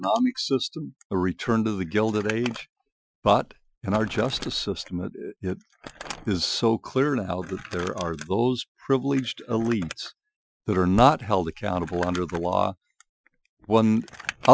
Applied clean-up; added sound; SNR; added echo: classical method Wiener filter.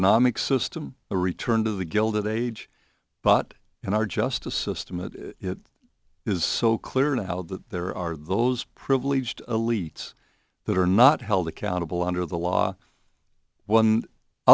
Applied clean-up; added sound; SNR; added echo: none; none; none; none.